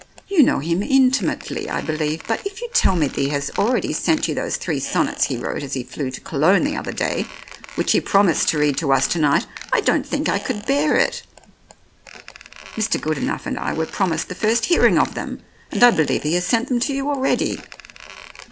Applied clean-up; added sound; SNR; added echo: none; Squeak; 19 dB; none.